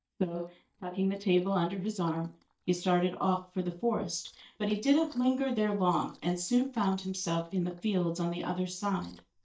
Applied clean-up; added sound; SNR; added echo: neural mask model DeepFilterNet 3.